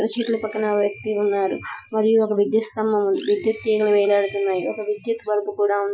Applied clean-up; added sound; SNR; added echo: classical method Wiener filter.